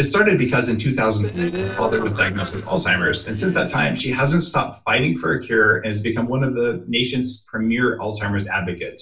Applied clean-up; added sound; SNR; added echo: neural separator model SepFormer DNS4.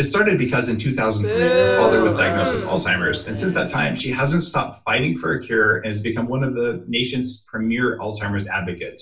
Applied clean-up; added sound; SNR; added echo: none; Crowd; 0 dB; reverberation time 0.3 s.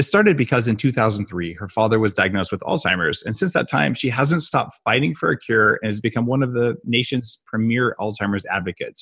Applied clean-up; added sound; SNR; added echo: none; none; none; none.